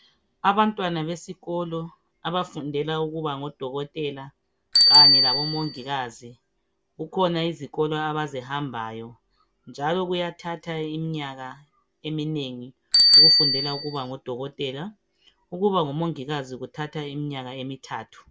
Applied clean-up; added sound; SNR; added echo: none; Bicycle bell; -3 dB; none.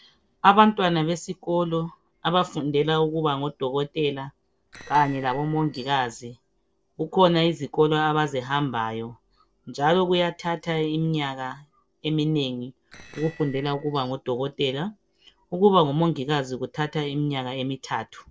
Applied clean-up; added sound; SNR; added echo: neural separator model SepFormer DNS4.